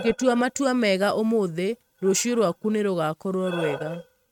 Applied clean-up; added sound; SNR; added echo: neural mask model RNNoise.